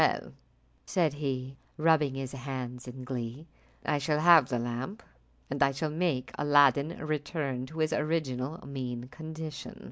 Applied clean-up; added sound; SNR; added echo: none; none; none; none.